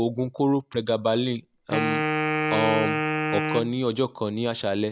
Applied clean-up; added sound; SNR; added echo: none; Wind instrument, woodwind instrument; 1 dB; none.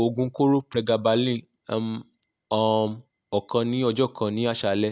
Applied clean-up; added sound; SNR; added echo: none; none; none; none.